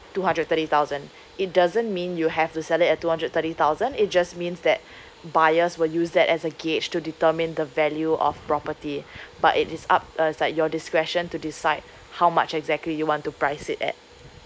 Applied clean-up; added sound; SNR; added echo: none; none; none; none.